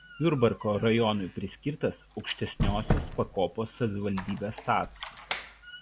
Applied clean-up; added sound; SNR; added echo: none; Squeak; 7 dB; none.